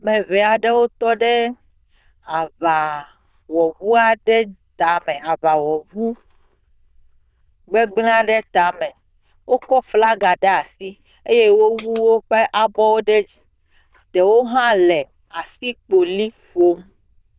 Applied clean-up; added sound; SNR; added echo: neural diffusion model UNIVERSE++.